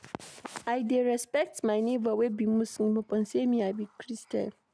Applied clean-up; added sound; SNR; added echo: none; none; none; none.